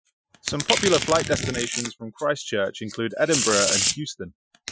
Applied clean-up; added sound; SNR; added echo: classical method Wiener filter.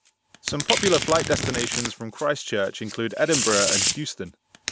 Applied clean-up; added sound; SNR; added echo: none; Domestic sounds, home sounds; 2 dB; none.